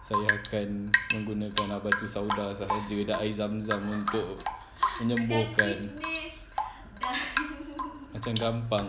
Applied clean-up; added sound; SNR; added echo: none; Drip / Rain; 2 dB; none.